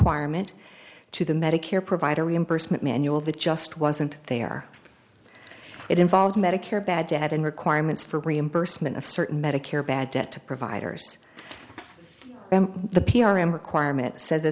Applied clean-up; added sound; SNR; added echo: none; none; none; none.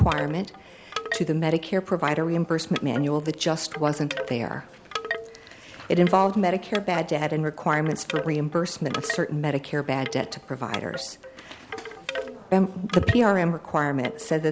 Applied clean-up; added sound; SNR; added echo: none; Wind chime / Wood; 12 dB; none.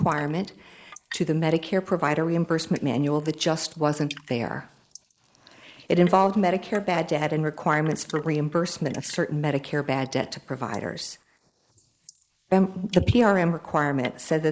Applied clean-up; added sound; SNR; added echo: neural mask model Resemble Enhance denoiser.